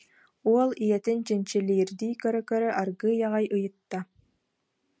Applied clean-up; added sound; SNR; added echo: none; none; none; none.